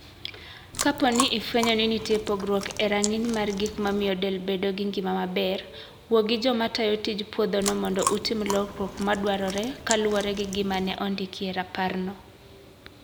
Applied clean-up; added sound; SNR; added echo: none; Chewing, mastication; 9 dB; none.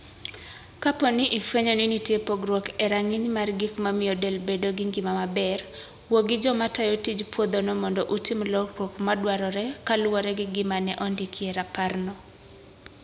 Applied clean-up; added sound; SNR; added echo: none; none; none; none.